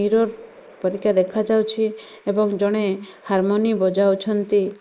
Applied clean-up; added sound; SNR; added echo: neural mask model Resemble Enhance denoiser.